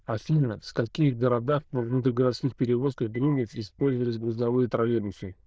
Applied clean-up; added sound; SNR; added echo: neural diffusion model UNIVERSE++.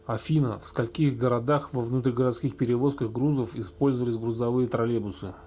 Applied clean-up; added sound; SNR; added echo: none; none; none; none.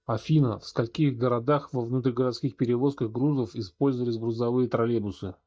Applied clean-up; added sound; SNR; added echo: neural mask model DeepFilterNet 3.